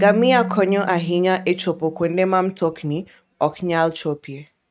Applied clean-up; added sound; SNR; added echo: neural mask model RNNoise.